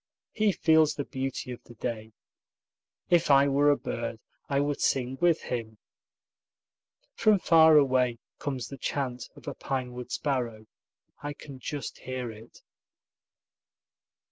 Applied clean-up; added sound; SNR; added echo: none; none; none; none.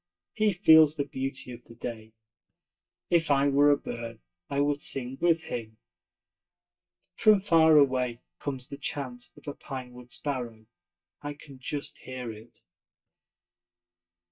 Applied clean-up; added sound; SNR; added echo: neural mask model DeepFilterNet 3.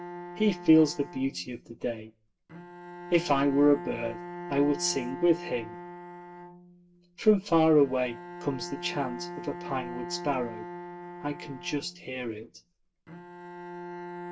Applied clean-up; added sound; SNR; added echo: none; Bowed string instrument; 12 dB; reverberation time 0.2 s.